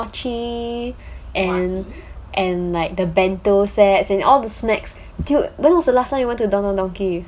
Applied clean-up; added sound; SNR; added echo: none; none; none; none.